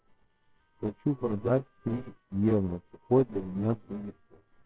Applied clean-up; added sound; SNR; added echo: neural separator model SepFormer WHAMR!.